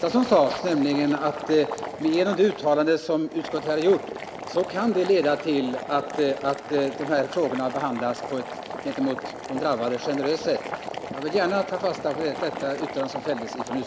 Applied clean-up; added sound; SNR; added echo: none; Boiling; 10 dB; none.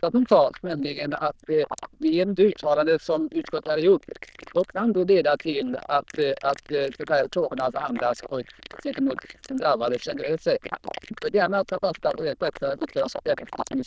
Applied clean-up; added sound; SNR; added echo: neural diffusion model UNIVERSE++.